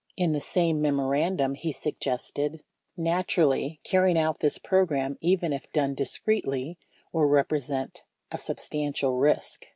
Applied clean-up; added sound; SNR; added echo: none; none; none; none.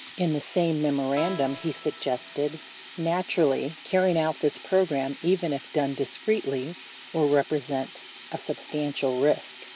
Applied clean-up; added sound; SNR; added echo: none; Keyboard (musical) + Sink (filling or washing); 17 dB; none.